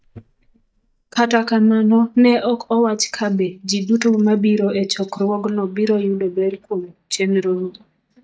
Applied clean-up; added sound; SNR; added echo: neural mask model DeepFilterNet 3.